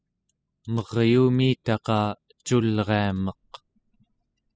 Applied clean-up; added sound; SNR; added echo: classical method spectral subtraction.